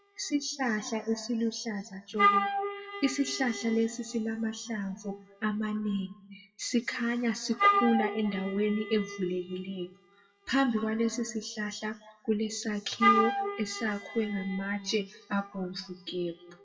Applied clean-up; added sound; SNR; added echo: classical method WPE with log-MMSE.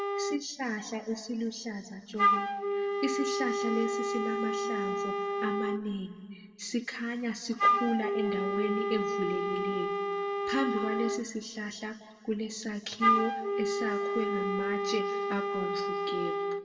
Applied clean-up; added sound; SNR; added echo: none; Wind instrument, woodwind instrument; -3 dB; reverberation time 1.6 s.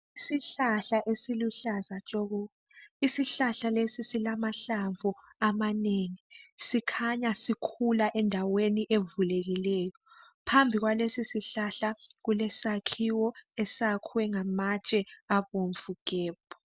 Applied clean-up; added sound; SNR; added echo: none; none; none; none.